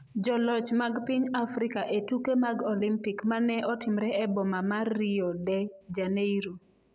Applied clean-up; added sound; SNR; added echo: none; none; none; none.